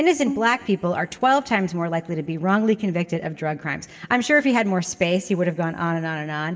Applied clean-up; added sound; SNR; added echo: none; Bowed string instrument; 15 dB; reverberation time 1.7 s.